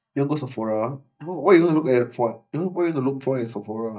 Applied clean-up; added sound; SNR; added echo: neural mask model DeepFilterNet 3.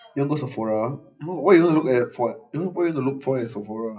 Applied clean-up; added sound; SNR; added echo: classical method WPE with log-MMSE.